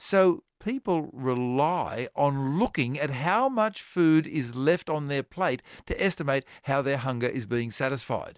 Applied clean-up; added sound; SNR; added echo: none; none; none; none.